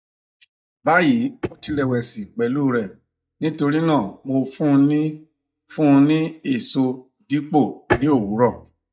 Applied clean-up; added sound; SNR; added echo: neural mask model DeepFilterNet 3.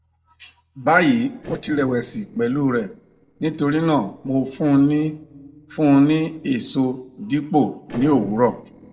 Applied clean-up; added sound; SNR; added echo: neural separator model SepFormer DNS4.